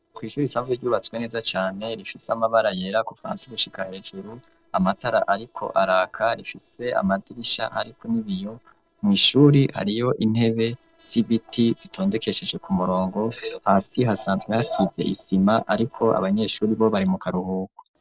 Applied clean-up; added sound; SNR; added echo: neural separator model SepFormer DNS4.